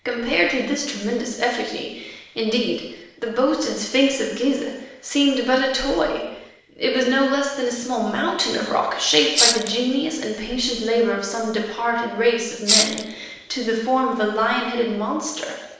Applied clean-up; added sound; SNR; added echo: none; Rattle (instrument); -3 dB; reverberation time 0.9 s.